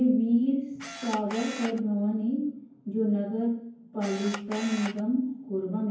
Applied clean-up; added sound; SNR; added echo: none; Camera; 11 dB; reverberation time 0.9 s.